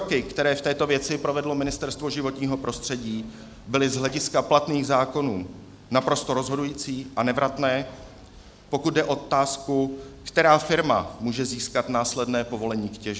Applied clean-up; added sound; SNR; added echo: none; none; none; none.